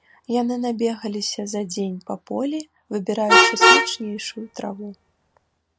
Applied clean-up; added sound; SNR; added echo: none; Vehicle horn, car horn, honking; -3 dB; none.